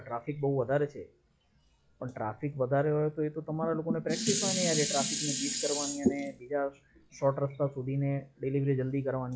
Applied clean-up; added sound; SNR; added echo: classical method log-MMSE.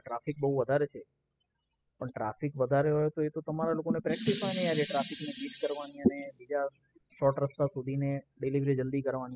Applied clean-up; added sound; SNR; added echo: classical method spectral subtraction.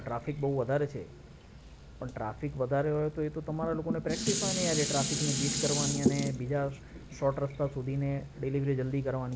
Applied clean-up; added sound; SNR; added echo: none; Dishes, pots, and pans; 4 dB; none.